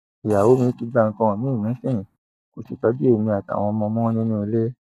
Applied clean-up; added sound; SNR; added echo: neural mask model DeepFilterNet 3.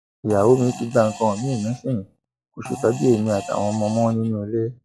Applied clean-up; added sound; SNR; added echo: classical method log-MMSE.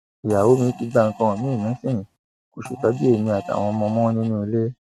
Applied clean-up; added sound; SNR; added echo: neural mask model RNNoise.